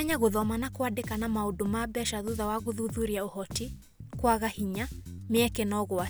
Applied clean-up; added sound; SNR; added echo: none; Bass guitar; 10 dB; none.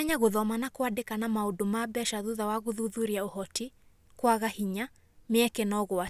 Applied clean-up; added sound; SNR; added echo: none; none; none; none.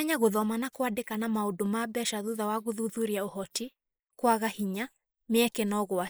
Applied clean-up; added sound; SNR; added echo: neural mask model Resemble Enhance denoiser.